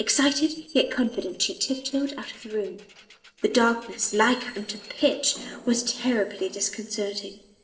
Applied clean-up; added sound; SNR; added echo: neural separator model SepFormer DNS4.